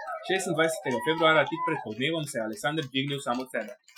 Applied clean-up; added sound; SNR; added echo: classical method Wiener filter.